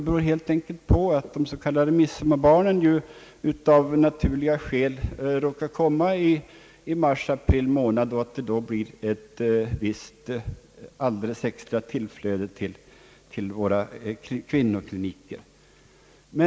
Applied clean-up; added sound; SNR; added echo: none; none; none; none.